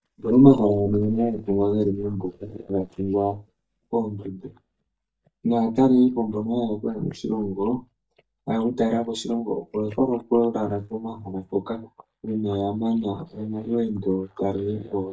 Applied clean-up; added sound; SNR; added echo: neural mask model DeepFilterNet 3.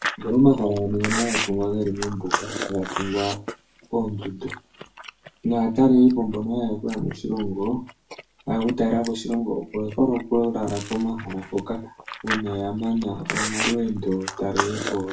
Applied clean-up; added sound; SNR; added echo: none; Chewing, mastication; 9 dB; reverberation time 0.3 s.